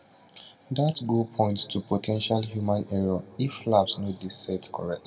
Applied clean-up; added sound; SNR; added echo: none; none; none; reverberation time 1.9 s.